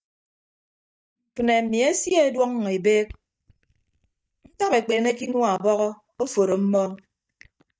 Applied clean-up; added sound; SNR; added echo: neural mask model DeepFilterNet 3.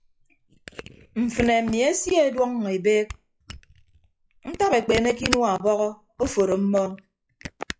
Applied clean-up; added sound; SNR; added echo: classical method log-MMSE.